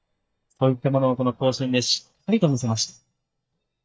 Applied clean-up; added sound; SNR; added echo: neural mask model DeepFilterNet 3.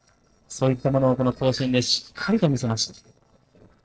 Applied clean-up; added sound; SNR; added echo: neural separator model SepFormer DNS4.